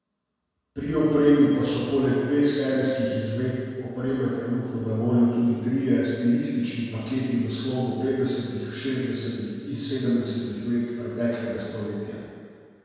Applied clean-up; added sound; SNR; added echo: none; none; none; reverberation time 1.9 s.